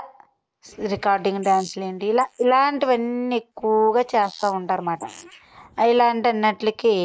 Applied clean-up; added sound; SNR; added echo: neural mask model Resemble Enhance denoiser.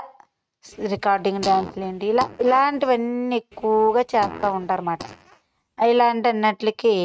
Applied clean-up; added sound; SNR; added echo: neural mask model RNNoise.